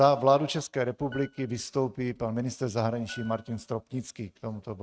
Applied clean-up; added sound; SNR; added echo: neural mask model RNNoise.